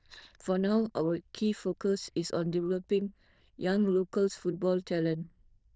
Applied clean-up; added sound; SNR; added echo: neural diffusion model UNIVERSE++.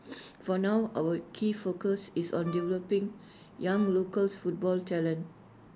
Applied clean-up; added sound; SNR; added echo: none; Wind instrument, woodwind instrument; 17 dB; none.